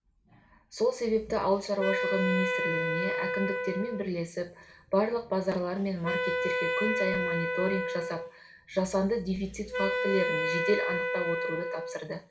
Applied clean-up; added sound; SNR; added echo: none; Wind instrument, woodwind instrument; 0 dB; reverberation time 0.8 s.